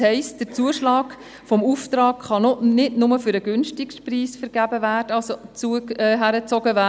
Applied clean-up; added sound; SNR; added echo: none; none; none; none.